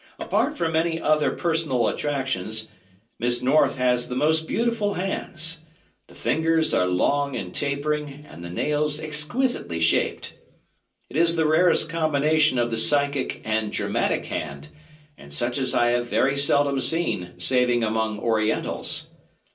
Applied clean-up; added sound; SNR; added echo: none; none; none; reverberation time 0.3 s.